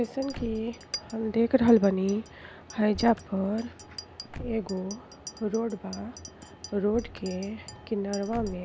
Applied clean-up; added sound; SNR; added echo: none; Chink, clink + Slam / Car; 16 dB; none.